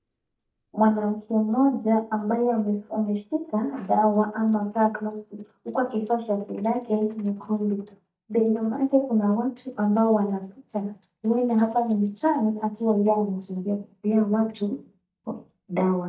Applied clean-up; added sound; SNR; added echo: neural mask model DeepFilterNet 3.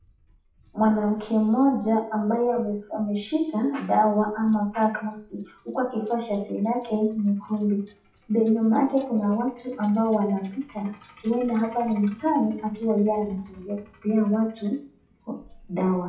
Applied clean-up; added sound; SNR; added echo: classical method WPE with log-MMSE.